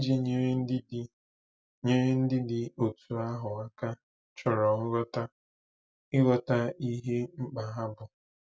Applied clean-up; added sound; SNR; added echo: none; none; none; none.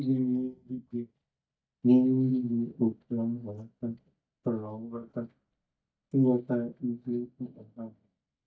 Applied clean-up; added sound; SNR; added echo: neural mask model DeepFilterNet 3.